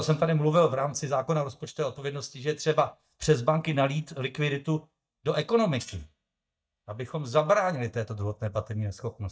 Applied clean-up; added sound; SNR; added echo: neural mask model DeepFilterNet 3.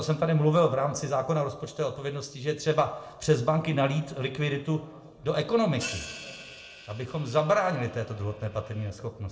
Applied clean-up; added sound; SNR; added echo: neural separator model SepFormer DNS4.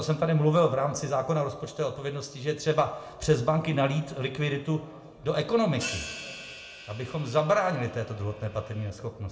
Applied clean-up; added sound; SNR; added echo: none; Hi-hat; 14 dB; reverberation time 0.9 s.